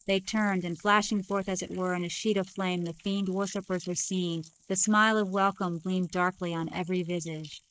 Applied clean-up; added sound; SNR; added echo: neural mask model Resemble Enhance denoiser.